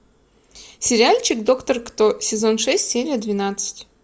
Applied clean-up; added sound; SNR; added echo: none; none; none; none.